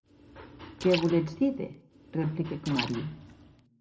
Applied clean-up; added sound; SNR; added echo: none; Liquid; 11 dB; reverberation time 0.6 s.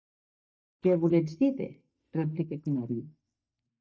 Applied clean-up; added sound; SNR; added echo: neural mask model DeepFilterNet 3.